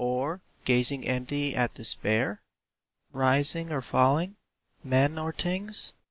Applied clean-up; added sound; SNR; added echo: none; none; none; none.